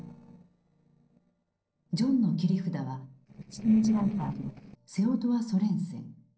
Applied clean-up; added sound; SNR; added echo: neural separator model SepFormer DNS4.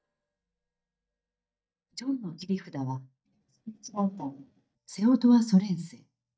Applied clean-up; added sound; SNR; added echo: neural mask model DeepFilterNet 3.